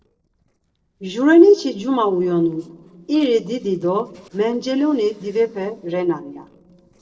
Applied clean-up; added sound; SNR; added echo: neural separator model SepFormer DNS4.